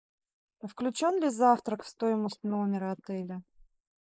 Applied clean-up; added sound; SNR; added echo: neural mask model Resemble Enhance denoiser.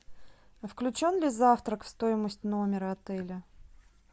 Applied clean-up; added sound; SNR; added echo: none; none; none; none.